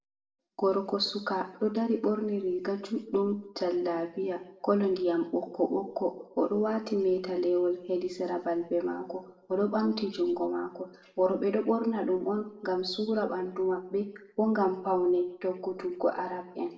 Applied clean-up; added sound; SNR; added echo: none; none; none; reverberation time 0.6 s.